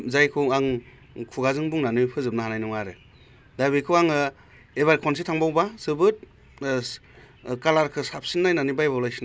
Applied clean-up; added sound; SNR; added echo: none; none; none; none.